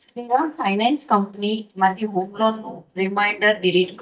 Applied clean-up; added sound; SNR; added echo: neural mask model DeepFilterNet 3.